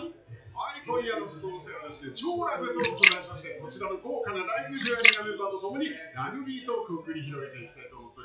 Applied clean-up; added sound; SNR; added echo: classical method WPE with log-MMSE.